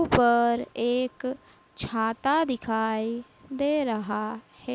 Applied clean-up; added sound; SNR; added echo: none; none; none; none.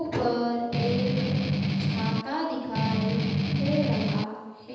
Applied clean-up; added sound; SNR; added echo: none; Strum; -4 dB; reverberation time 1.1 s.